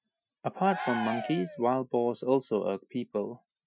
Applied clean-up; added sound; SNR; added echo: classical method Wiener filter.